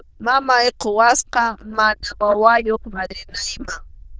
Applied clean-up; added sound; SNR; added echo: neural diffusion model UNIVERSE++.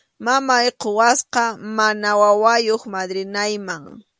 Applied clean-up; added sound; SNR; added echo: none; none; none; none.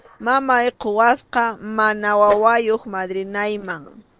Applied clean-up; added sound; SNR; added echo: neural separator model SepFormer DNS4.